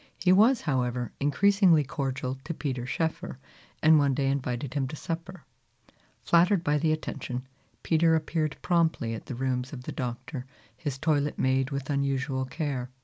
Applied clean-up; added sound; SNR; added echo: none; none; none; none.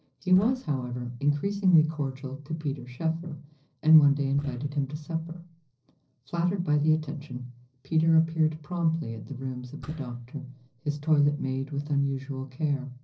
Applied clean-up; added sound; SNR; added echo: neural separator model SepFormer DNS4.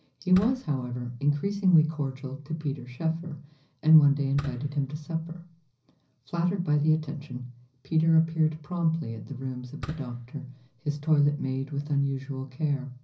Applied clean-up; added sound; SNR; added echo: none; Fireworks; 18 dB; reverberation time 0.5 s.